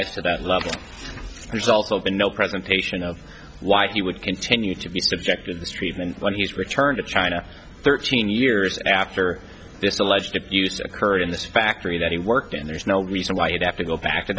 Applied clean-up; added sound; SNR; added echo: none; none; none; none.